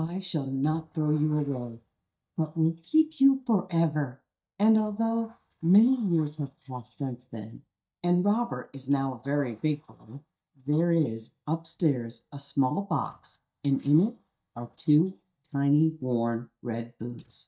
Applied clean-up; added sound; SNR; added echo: neural mask model DeepFilterNet 3.